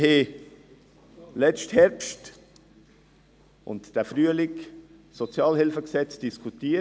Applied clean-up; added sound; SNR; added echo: none; none; none; none.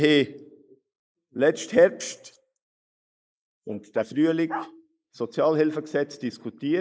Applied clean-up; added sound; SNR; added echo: neural mask model Resemble Enhance denoiser.